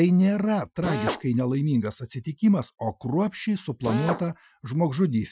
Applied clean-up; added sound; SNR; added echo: classical method Wiener filter.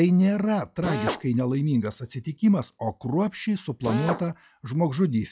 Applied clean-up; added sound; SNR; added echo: classical method log-MMSE.